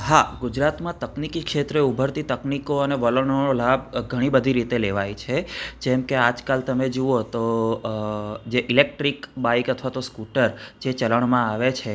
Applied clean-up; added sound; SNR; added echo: none; none; none; none.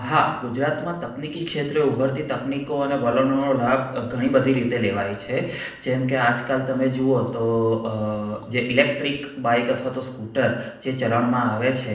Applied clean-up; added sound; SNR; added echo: neural separator model SepFormer DNS4.